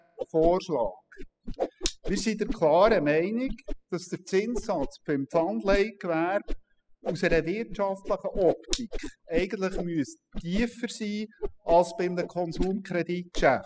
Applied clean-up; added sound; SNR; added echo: classical method spectral subtraction.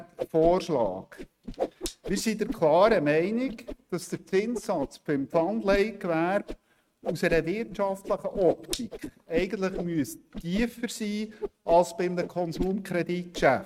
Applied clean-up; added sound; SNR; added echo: neural mask model RNNoise.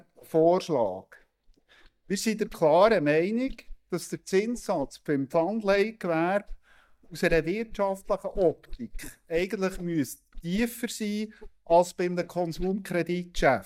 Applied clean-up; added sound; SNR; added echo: neural mask model DeepFilterNet 3.